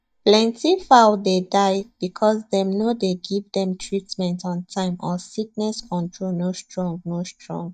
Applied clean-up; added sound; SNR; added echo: neural mask model DeepFilterNet 3.